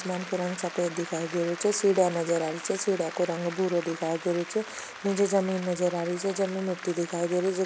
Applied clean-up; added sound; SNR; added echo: none; Applause; 13 dB; none.